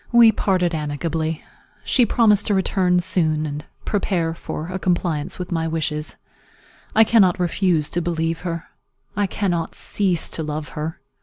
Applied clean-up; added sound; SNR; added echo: none; none; none; none.